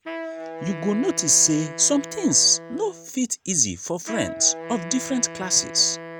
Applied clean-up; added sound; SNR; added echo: none; Wind instrument, woodwind instrument; 13 dB; none.